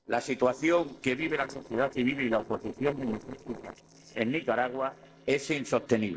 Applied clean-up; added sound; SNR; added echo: neural separator model SepFormer DNS4.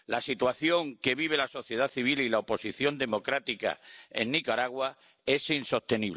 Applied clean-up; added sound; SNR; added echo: none; none; none; none.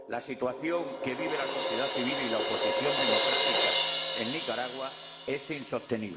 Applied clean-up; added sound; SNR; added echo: none; Crash cymbal; -4 dB; reverberation time 1.8 s.